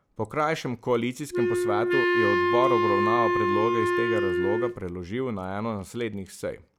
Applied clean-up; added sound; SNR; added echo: none; Wind instrument, woodwind instrument; -5 dB; none.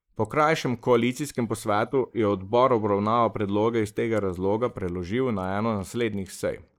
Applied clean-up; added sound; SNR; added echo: neural mask model Resemble Enhance denoiser.